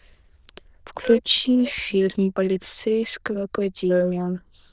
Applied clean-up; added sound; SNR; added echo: neural diffusion model UNIVERSE++.